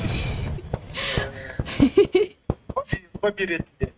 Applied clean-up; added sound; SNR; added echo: neural mask model RNNoise.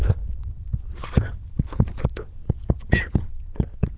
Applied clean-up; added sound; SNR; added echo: neural diffusion model UNIVERSE++.